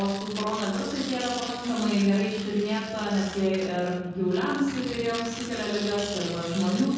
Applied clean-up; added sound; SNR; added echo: none; Tearing; 13 dB; reverberation time 1.3 s.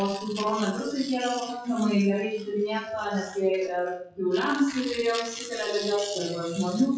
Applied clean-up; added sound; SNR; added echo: classical method WPE with log-MMSE.